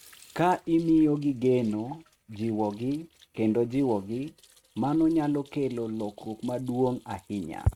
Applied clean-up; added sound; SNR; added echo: neural mask model RNNoise.